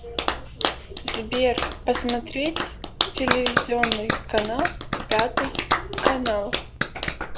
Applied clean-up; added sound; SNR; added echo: none; Clapping; -1 dB; none.